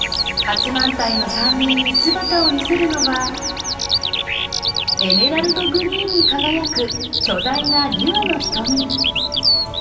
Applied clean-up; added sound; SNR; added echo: none; Bird vocalization, bird call, bird song; -1 dB; reverberation time 2.7 s.